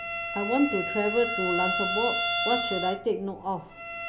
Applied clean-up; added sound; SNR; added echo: none; Bowed string instrument; 1 dB; none.